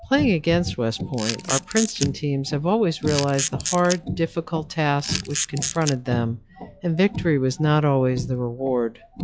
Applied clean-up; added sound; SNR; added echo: classical method log-MMSE.